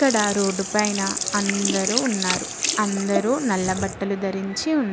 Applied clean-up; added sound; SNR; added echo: none; Sink (filling or washing); 5 dB; none.